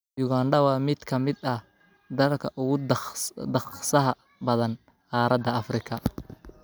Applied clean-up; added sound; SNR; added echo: none; none; none; none.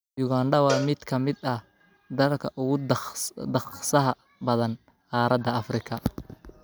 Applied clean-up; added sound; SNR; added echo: none; Cowbell; 11 dB; none.